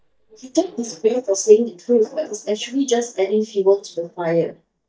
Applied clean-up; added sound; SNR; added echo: neural mask model DeepFilterNet 3.